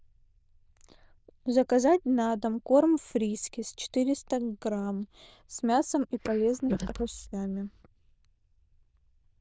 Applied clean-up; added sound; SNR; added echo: neural diffusion model UNIVERSE++.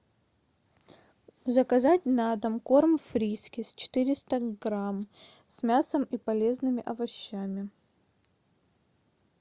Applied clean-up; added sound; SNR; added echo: none; none; none; none.